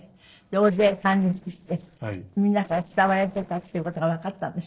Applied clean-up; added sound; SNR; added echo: neural separator model SepFormer DNS4.